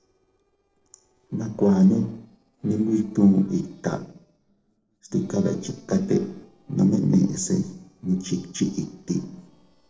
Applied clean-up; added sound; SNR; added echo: neural separator model SepFormer DNS4.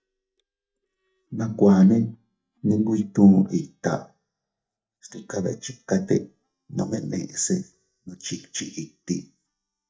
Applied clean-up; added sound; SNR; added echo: neural mask model DeepFilterNet 3.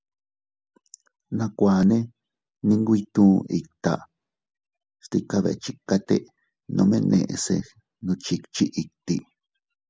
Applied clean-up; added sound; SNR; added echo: none; none; none; none.